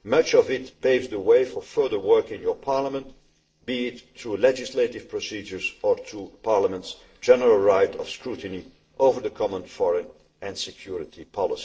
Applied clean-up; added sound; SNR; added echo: neural separator model SepFormer DNS4.